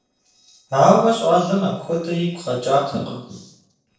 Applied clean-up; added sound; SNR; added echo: neural separator model SepFormer DNS4.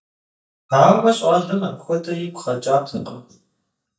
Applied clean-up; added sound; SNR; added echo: neural mask model DeepFilterNet 3.